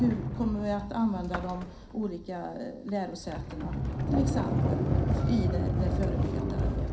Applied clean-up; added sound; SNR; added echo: none; Sliding door; -2 dB; reverberation time 0.3 s.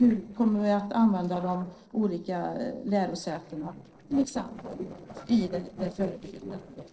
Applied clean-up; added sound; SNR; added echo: neural separator model SepFormer DNS4.